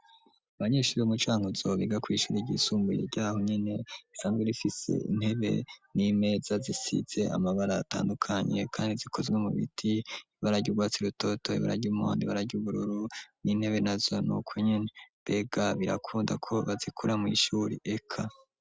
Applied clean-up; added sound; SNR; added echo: none; none; none; none.